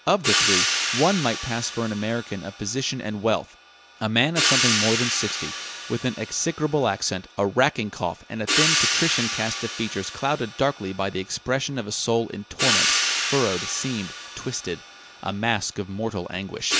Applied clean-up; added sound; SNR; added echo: none; Hi-hat; 2 dB; none.